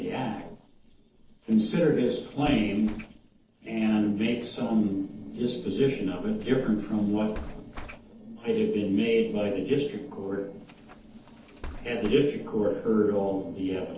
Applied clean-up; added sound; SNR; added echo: neural separator model SepFormer DNS4.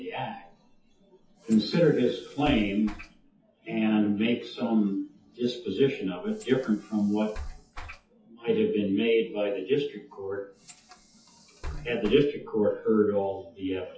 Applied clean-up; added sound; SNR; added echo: classical method WPE with log-MMSE.